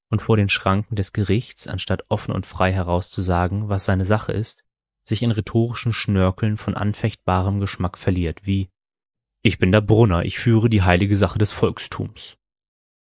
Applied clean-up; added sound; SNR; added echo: neural mask model Resemble Enhance denoiser.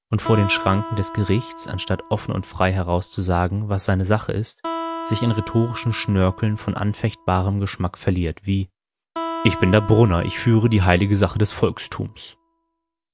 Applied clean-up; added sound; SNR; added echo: none; Acoustic guitar; 13 dB; none.